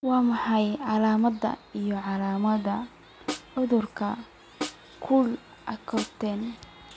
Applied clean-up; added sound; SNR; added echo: none; Snare drum; 11 dB; none.